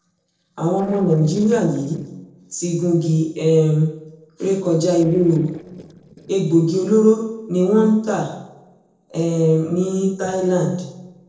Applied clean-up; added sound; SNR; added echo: neural separator model SepFormer DNS4.